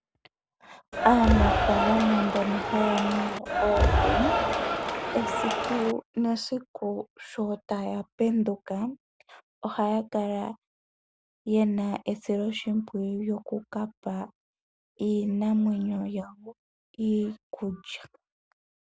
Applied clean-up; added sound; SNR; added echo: none; Cheering; -3 dB; none.